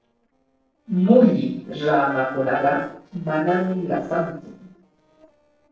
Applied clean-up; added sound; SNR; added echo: neural separator model SepFormer DNS4.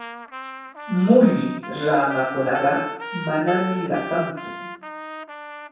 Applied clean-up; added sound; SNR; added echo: none; Trumpet; 11 dB; reverberation time 0.7 s.